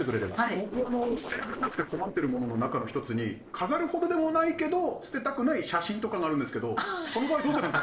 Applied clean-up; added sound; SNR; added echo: neural separator model SepFormer DNS4.